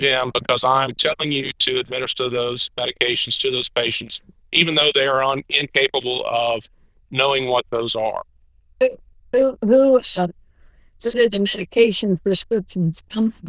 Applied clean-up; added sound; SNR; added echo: neural diffusion model UNIVERSE++.